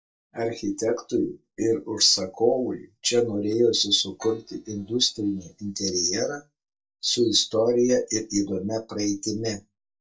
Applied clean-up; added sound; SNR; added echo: neural mask model DeepFilterNet 3.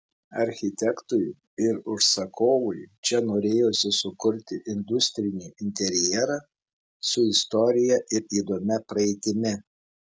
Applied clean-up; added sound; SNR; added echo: none; none; none; none.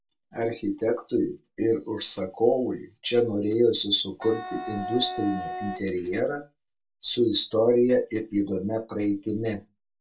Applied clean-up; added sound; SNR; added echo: none; Wind instrument, woodwind instrument; 9 dB; reverberation time 0.1 s.